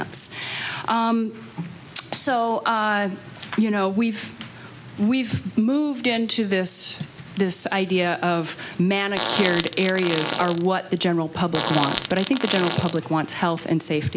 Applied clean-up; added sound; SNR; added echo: none; Fart; 3 dB; none.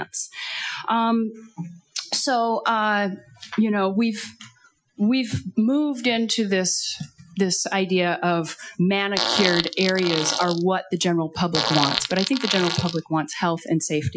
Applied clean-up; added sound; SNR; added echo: classical method Wiener filter.